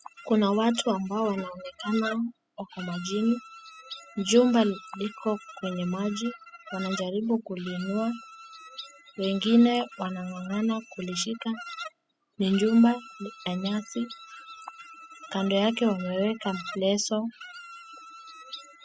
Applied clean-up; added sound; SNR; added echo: classical method spectral subtraction.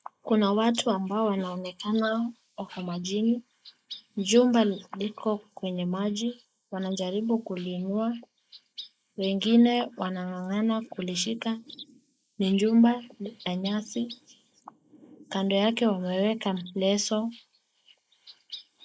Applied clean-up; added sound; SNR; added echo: neural mask model Resemble Enhance denoiser.